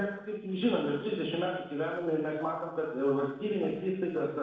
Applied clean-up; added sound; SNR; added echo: neural separator model SepFormer DNS4.